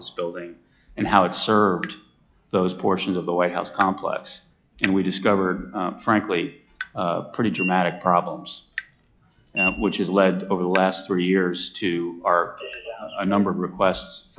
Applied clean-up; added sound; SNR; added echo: classical method log-MMSE.